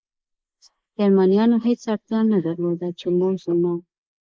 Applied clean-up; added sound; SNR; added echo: neural mask model Resemble Enhance denoiser.